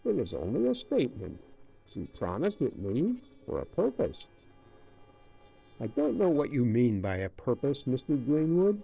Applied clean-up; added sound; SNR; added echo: neural separator model SepFormer DNS4.